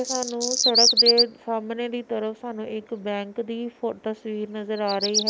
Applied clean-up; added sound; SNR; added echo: none; Bird vocalization, bird call, bird song; -1 dB; none.